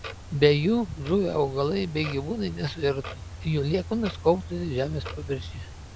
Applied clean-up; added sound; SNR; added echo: none; Clock; 12 dB; none.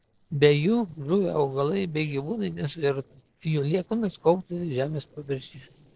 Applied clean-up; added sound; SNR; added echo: neural separator model SepFormer DNS4.